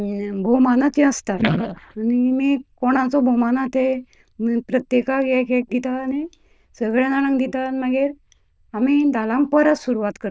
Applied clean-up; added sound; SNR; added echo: neural diffusion model UNIVERSE++.